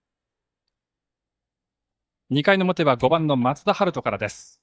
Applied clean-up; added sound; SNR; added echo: neural mask model DeepFilterNet 3.